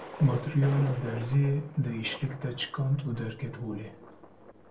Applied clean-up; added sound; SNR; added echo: none; Thunder; 14 dB; reverberation time 0.3 s.